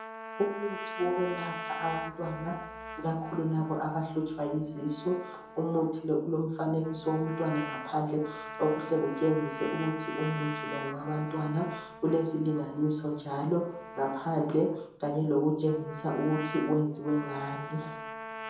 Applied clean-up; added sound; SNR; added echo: none; Trumpet; 11 dB; reverberation time 2.6 s.